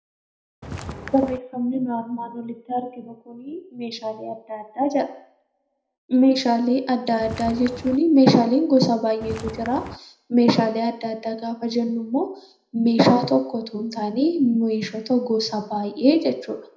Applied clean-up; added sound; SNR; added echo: none; Walk, footsteps; 12 dB; reverberation time 0.4 s.